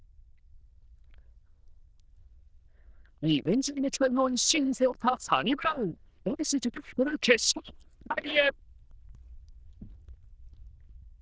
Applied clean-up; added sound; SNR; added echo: neural diffusion model UNIVERSE++.